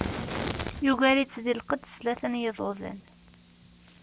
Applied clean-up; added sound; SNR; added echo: none; Fire; 9 dB; none.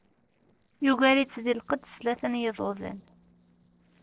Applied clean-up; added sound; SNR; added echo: neural separator model SepFormer DNS4.